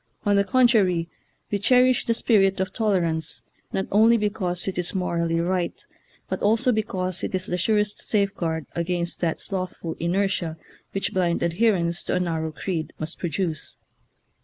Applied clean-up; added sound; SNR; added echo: none; none; none; none.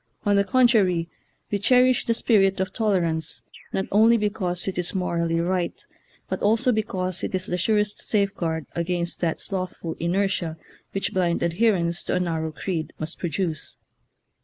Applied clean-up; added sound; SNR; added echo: neural mask model Resemble Enhance denoiser.